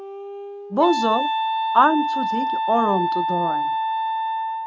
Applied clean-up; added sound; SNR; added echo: none; Wind instrument, woodwind instrument; 0 dB; none.